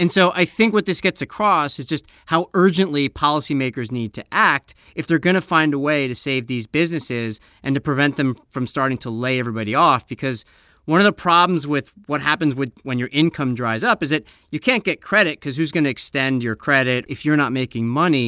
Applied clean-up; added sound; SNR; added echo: none; none; none; none.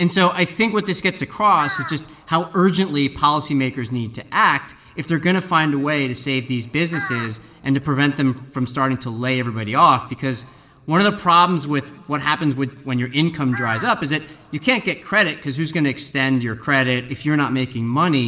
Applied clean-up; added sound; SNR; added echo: none; Crow; 14 dB; reverberation time 2.3 s.